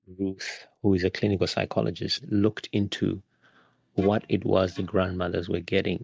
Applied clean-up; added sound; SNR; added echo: neural mask model DeepFilterNet 3.